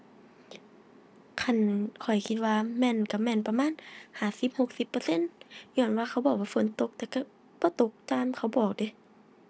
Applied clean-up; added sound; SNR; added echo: none; none; none; none.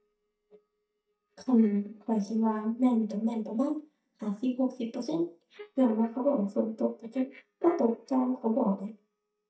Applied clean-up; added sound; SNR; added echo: neural mask model DeepFilterNet 3.